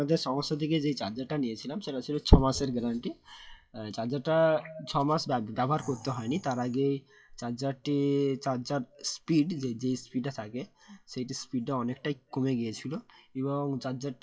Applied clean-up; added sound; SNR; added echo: classical method WPE with log-MMSE.